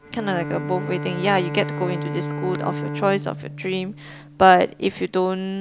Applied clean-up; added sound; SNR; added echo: none; Bowed string instrument; 8 dB; none.